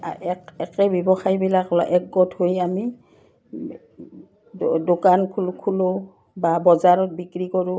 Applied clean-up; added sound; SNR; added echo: none; none; none; none.